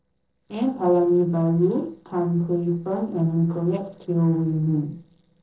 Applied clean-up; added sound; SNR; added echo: neural separator model SepFormer DNS4.